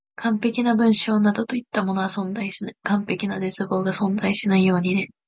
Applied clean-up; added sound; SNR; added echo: none; none; none; none.